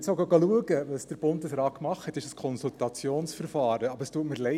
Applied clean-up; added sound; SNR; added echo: none; none; none; none.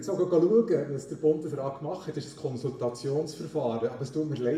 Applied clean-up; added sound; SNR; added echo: none; none; none; reverberation time 0.7 s.